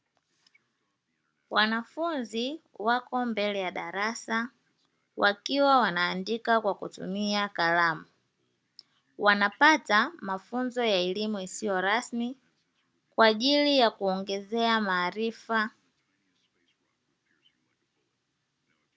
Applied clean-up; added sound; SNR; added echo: none; none; none; none.